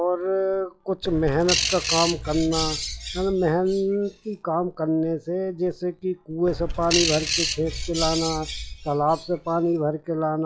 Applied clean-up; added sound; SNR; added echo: classical method log-MMSE.